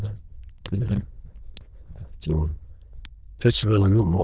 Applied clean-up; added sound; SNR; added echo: neural diffusion model UNIVERSE++.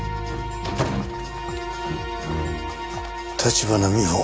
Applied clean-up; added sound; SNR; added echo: none; Bass guitar; 12 dB; none.